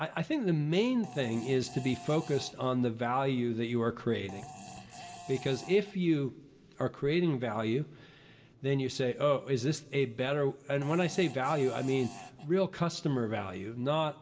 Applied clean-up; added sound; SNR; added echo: none; Fart; 17 dB; reverberation time 1.4 s.